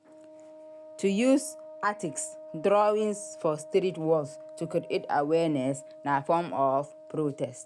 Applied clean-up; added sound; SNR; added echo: none; Wind instrument, woodwind instrument; 17 dB; none.